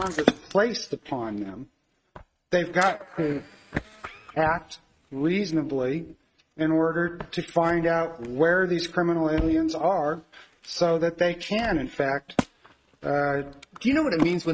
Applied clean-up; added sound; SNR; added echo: neural mask model RNNoise.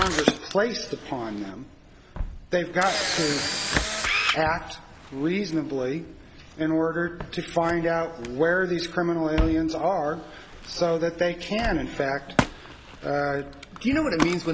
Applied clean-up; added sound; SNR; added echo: none; Camera + Walk, footsteps; 5 dB; none.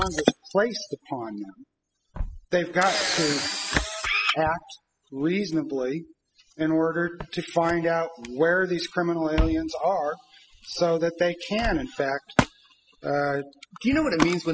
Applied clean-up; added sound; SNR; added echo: classical method spectral subtraction.